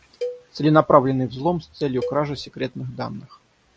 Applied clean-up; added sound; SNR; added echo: none; Cowbell; 14 dB; none.